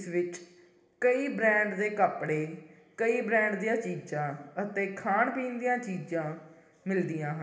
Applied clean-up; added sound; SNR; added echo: none; none; none; reverberation time 1.0 s.